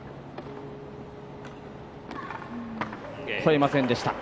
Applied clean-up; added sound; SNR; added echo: none; Piano; 16 dB; none.